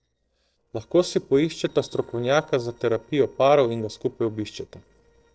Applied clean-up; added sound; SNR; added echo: neural separator model SepFormer DNS4.